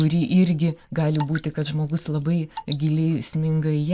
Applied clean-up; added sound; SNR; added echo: neural mask model Resemble Enhance denoiser.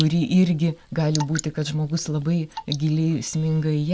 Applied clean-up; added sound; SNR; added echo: none; Drip / Water; 16 dB; none.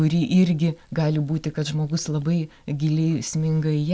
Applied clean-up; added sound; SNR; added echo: none; none; none; none.